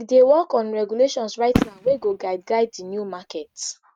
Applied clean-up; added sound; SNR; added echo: neural mask model RNNoise.